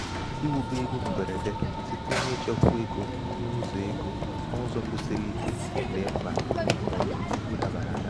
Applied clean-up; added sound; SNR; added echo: none; Run / Train; -2 dB; none.